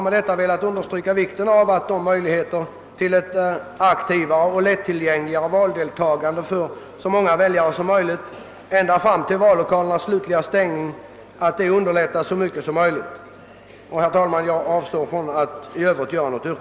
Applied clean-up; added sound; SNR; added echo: none; none; none; none.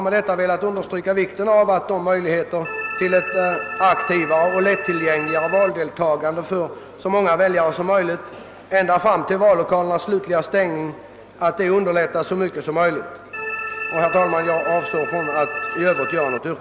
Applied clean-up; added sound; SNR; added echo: none; Organ; 7 dB; none.